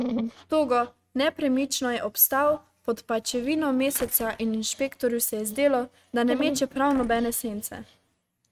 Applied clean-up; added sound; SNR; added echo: neural mask model RNNoise.